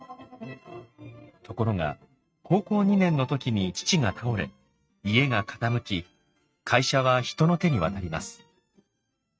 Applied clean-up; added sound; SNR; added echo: neural mask model RNNoise.